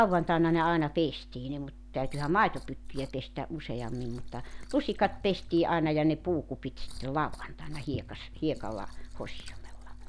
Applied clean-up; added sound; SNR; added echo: none; Liquid; 11 dB; none.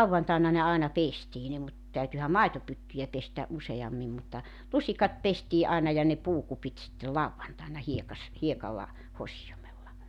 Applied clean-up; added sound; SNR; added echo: none; none; none; none.